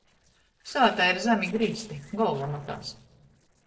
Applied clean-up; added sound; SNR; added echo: neural separator model SepFormer DNS4.